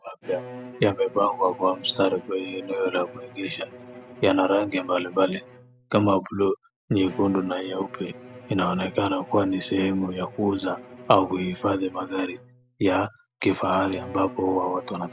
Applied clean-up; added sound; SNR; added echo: none; Bowed string instrument; 18 dB; none.